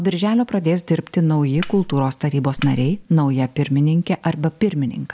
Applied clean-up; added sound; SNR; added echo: none; Cutlery, silverware; 7 dB; none.